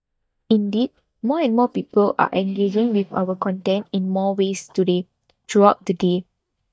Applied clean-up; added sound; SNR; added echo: neural mask model DeepFilterNet 3.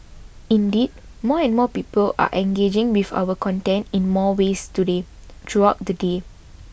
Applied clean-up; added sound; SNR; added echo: none; none; none; none.